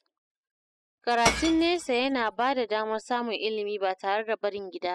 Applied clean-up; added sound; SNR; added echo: classical method spectral subtraction.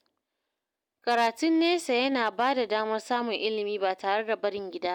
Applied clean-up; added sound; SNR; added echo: none; none; none; none.